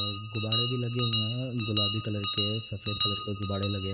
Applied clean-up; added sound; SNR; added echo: none; Bell; 0 dB; reverberation time 0.6 s.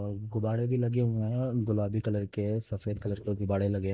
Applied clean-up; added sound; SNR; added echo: none; none; none; none.